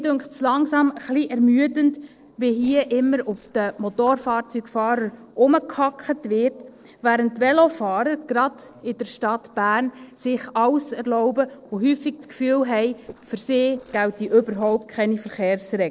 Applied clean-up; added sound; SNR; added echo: neural separator model SepFormer DNS4.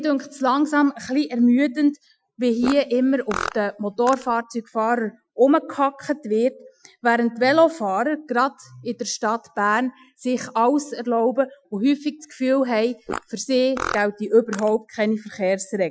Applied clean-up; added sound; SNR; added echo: classical method Wiener filter.